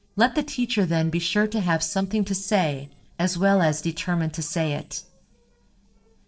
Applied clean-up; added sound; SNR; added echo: neural separator model SepFormer DNS4.